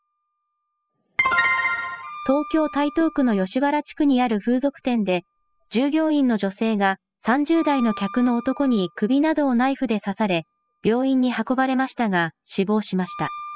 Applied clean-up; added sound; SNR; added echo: classical method spectral subtraction.